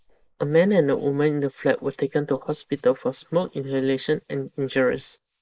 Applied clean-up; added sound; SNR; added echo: neural mask model Resemble Enhance denoiser.